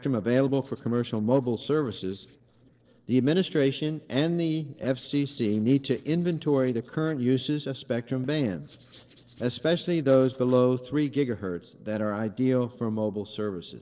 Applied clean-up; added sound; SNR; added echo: neural separator model SepFormer DNS4.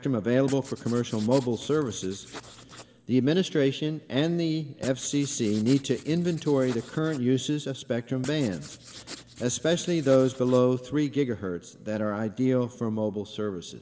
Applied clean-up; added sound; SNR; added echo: none; Writing; 19 dB; reverberation time 1.1 s.